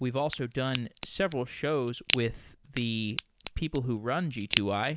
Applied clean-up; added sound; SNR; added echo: none; Crack; 7 dB; none.